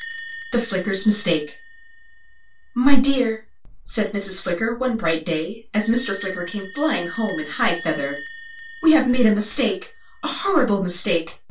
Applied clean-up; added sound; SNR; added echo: none; Bell; 18 dB; reverberation time 0.2 s.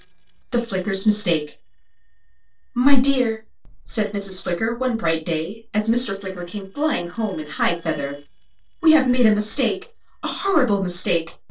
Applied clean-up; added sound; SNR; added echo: neural separator model SepFormer DNS4.